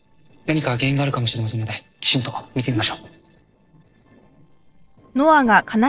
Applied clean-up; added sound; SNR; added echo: neural separator model SepFormer DNS4.